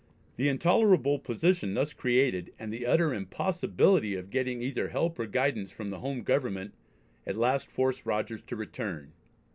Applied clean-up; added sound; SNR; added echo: none; none; none; none.